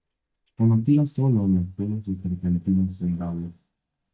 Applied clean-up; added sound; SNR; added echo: neural mask model DeepFilterNet 3.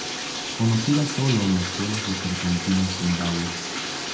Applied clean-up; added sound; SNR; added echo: none; Bathtub (filling or washing); 5 dB; reverberation time 0.7 s.